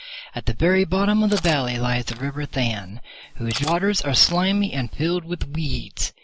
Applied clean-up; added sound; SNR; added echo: neural mask model Resemble Enhance denoiser.